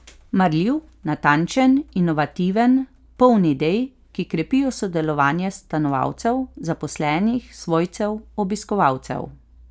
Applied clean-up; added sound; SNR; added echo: none; none; none; none.